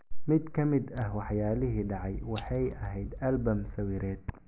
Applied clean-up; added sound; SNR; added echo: none; Scissors; 10 dB; none.